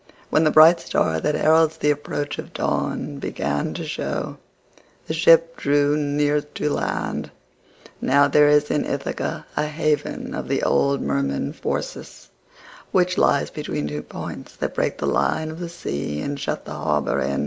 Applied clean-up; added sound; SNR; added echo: none; none; none; none.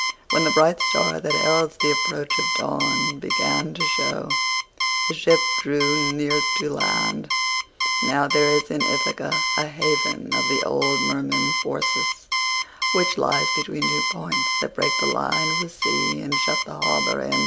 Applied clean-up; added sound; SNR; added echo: none; Alarm; -2 dB; none.